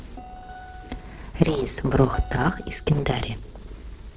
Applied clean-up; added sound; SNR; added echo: neural separator model SepFormer DNS4.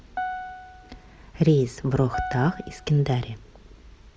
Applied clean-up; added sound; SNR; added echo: none; Piano; 11 dB; none.